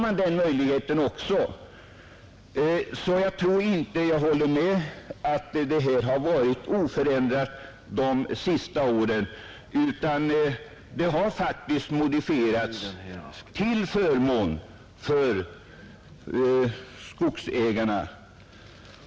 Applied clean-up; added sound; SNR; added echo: none; none; none; none.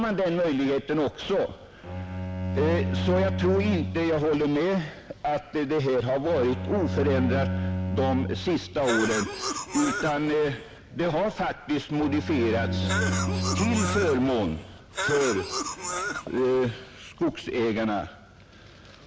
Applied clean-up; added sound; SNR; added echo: none; Bowed string instrument + Cough; 4 dB; none.